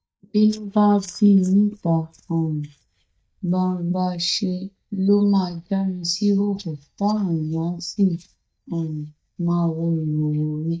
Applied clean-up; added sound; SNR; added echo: neural mask model DeepFilterNet 3.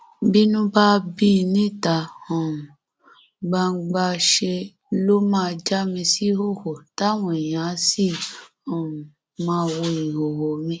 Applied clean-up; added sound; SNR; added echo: none; none; none; none.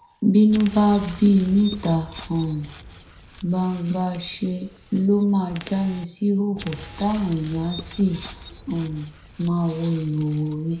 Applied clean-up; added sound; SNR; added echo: none; Chirp, tweet; 10 dB; reverberation time 0.4 s.